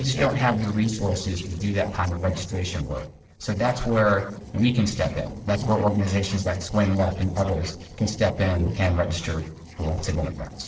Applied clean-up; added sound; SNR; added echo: neural separator model SepFormer DNS4.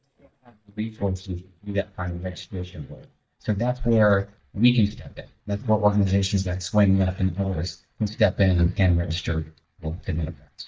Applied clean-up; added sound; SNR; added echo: neural mask model DeepFilterNet 3.